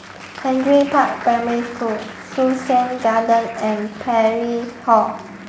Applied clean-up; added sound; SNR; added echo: none; Applause; 16 dB; none.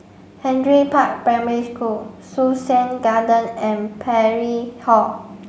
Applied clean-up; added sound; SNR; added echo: none; none; none; none.